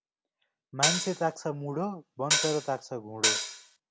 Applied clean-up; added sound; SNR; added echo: none; Hi-hat; -5 dB; none.